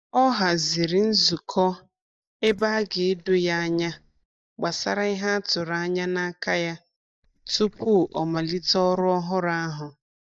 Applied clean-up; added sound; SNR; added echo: neural mask model DeepFilterNet 3.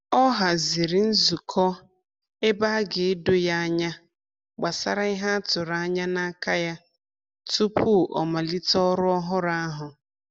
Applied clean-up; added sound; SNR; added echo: none; none; none; none.